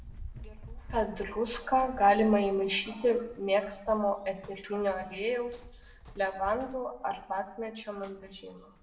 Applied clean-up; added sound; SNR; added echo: none; Run; 17 dB; reverberation time 0.6 s.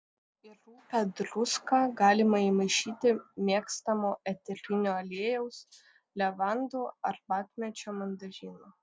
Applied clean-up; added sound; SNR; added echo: none; none; none; none.